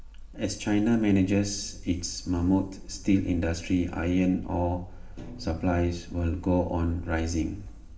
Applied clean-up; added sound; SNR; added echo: none; Thump, thud; 19 dB; reverberation time 1.7 s.